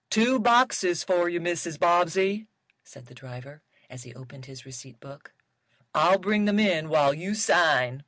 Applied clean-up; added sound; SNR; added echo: none; none; none; none.